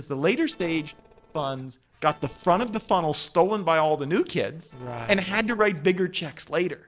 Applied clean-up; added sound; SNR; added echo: neural separator model SepFormer DNS4.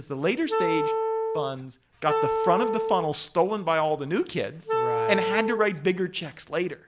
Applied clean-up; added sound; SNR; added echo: none; Wind instrument, woodwind instrument; 0 dB; none.